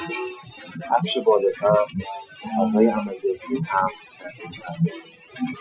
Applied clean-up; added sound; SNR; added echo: classical method Wiener filter.